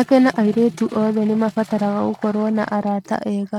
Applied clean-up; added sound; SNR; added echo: neural mask model RNNoise.